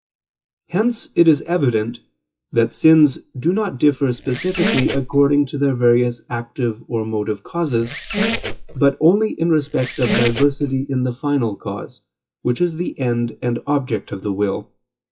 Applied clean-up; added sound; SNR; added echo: classical method WPE with log-MMSE.